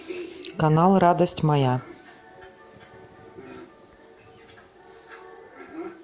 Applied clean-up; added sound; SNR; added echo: none; none; none; none.